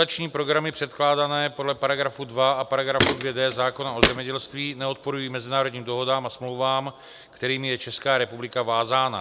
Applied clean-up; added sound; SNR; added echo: none; Walk, footsteps; 1 dB; none.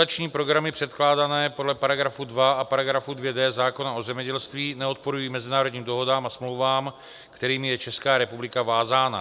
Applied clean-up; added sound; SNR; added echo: none; none; none; none.